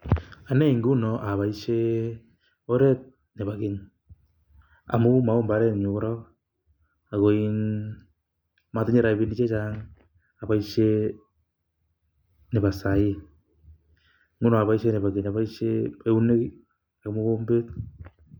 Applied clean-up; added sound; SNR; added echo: none; none; none; none.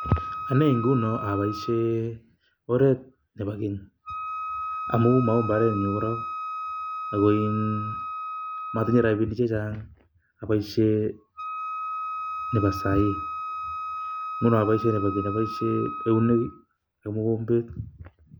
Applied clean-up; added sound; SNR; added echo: none; Wind instrument, woodwind instrument; 8 dB; none.